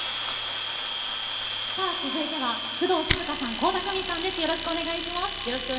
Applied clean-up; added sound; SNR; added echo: none; Domestic sounds, home sounds; 1 dB; reverberation time 2.3 s.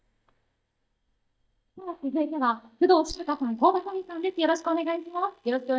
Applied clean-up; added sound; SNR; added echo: neural mask model DeepFilterNet 3.